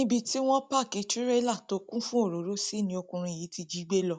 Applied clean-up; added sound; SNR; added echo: none; none; none; none.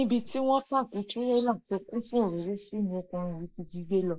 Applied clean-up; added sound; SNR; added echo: neural mask model Resemble Enhance denoiser.